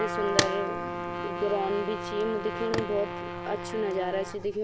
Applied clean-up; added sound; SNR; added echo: none; Trumpet + Fire; 2 dB; none.